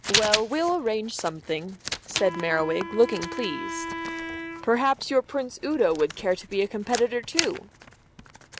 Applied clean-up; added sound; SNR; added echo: none; Wind instrument, woodwind instrument + Writing; 7 dB; none.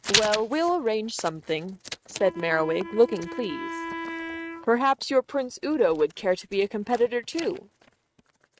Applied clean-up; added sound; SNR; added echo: neural mask model RNNoise.